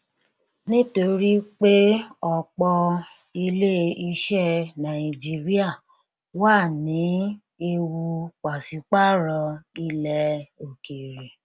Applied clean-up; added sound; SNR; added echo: none; none; none; none.